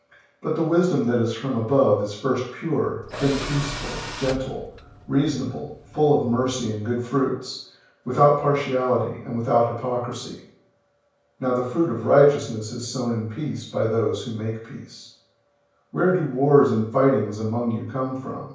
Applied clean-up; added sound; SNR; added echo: none; Tools; 12 dB; reverberation time 0.5 s.